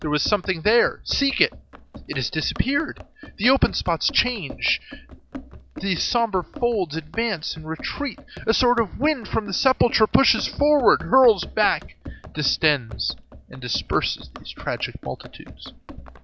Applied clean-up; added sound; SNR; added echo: none; Run; 17 dB; none.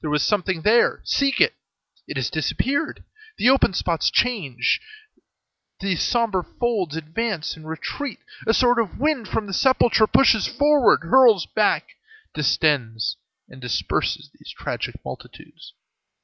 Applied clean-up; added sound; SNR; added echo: none; none; none; none.